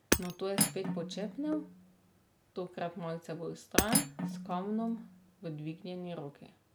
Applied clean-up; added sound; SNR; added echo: none; Cutlery, silverware + Hammer; -2 dB; none.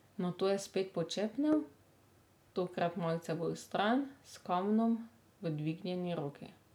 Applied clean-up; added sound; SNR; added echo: none; none; none; none.